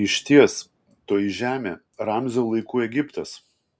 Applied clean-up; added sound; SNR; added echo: none; none; none; none.